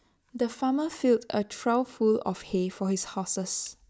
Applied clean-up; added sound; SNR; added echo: none; none; none; none.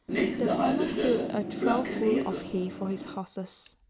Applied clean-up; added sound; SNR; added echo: none; Train; -2 dB; none.